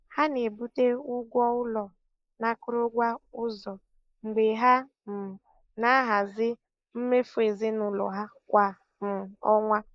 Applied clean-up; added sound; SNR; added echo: neural mask model Resemble Enhance denoiser.